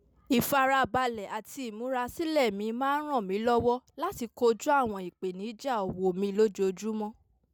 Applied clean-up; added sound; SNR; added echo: none; none; none; none.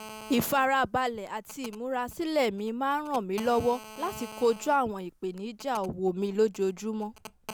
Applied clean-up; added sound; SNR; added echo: none; Telephone; 18 dB; none.